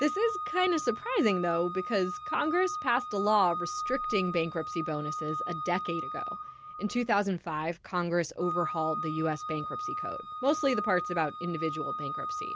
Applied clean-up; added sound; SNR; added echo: none; Organ; 5 dB; none.